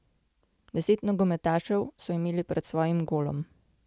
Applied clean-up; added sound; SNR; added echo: none; none; none; none.